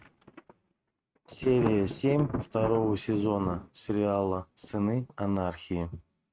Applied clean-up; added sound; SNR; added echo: neural mask model RNNoise.